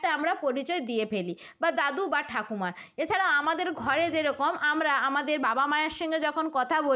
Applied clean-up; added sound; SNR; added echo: none; none; none; none.